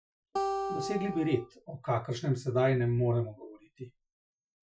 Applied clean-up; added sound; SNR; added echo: classical method Wiener filter.